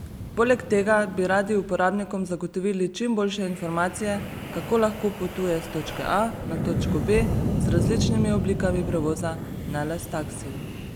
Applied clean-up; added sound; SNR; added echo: none; Wind; 4 dB; none.